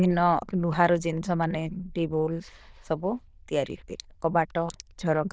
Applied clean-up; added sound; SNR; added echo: neural diffusion model UNIVERSE++.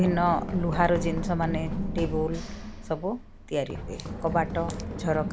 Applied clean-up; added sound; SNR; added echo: none; Run; 4 dB; none.